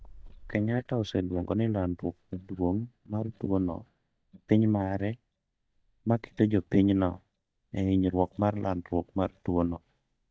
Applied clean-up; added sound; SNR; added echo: neural mask model DeepFilterNet 3.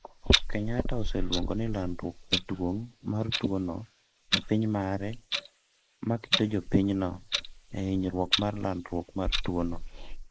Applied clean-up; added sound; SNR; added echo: neural mask model Resemble Enhance denoiser.